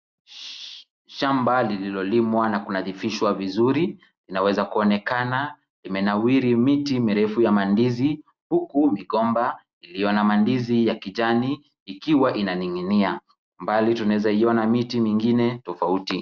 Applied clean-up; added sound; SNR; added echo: none; none; none; none.